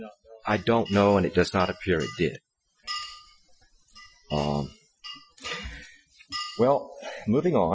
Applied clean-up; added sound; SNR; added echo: classical method Wiener filter.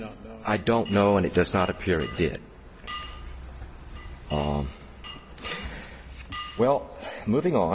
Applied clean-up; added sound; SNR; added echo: none; Glass; 16 dB; none.